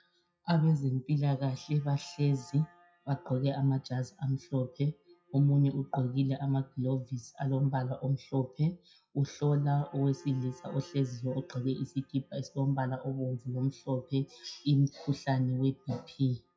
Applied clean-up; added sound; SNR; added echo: classical method WPE with log-MMSE.